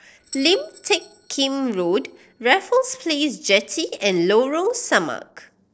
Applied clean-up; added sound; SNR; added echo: neural separator model SepFormer DNS4.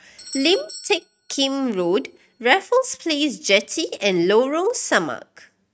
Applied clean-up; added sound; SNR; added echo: neural mask model RNNoise.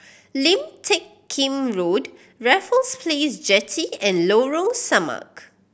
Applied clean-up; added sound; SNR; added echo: none; none; none; none.